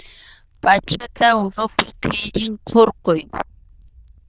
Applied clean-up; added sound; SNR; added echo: neural diffusion model UNIVERSE++.